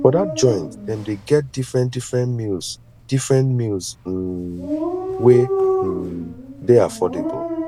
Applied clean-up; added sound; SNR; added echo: none; Dog; 7 dB; none.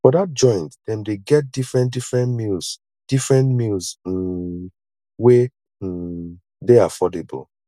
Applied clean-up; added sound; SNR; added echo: none; none; none; none.